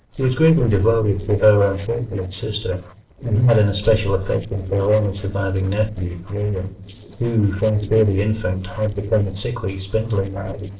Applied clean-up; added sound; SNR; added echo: neural separator model SepFormer DNS4.